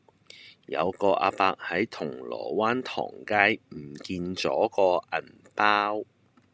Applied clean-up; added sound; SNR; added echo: none; none; none; none.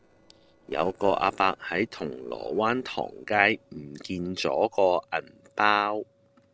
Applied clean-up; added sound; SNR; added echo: neural separator model SepFormer DNS4.